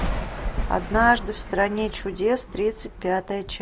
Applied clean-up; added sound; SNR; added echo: none; Thunder; 6 dB; none.